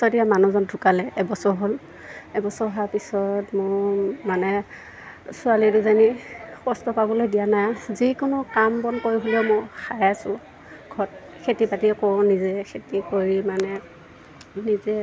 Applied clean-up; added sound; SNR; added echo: none; none; none; none.